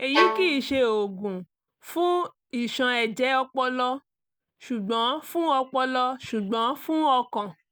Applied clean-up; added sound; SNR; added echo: none; Bowed string instrument; 0 dB; none.